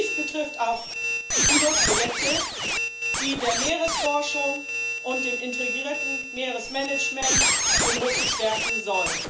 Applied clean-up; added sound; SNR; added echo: none; Squeak; -4 dB; reverberation time 0.4 s.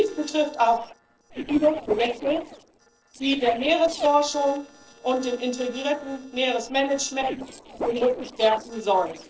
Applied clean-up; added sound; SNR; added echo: neural separator model SepFormer DNS4.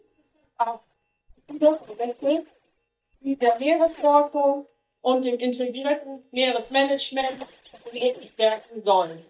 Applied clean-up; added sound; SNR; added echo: neural mask model DeepFilterNet 3.